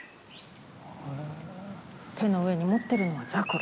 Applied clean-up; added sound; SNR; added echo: none; Bird vocalization, bird call, bird song; 14 dB; none.